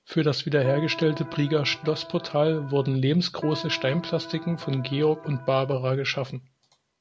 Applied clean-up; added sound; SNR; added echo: none; Electric guitar; 14 dB; none.